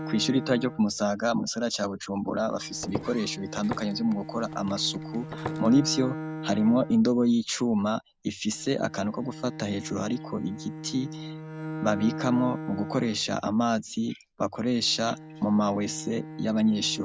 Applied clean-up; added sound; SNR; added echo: none; Walk, footsteps + Bowed string instrument; 11 dB; none.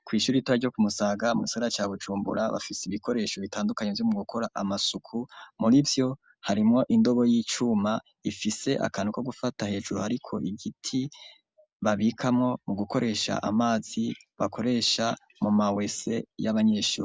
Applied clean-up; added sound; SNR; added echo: none; none; none; none.